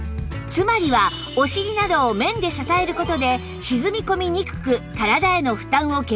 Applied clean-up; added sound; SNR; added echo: none; none; none; none.